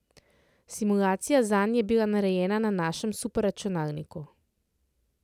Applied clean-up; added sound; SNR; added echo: none; none; none; none.